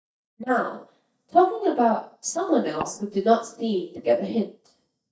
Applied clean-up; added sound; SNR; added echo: neural mask model DeepFilterNet 3.